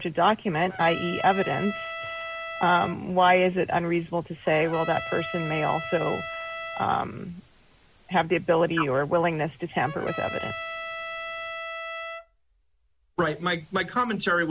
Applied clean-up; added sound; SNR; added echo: none; Trumpet; 9 dB; none.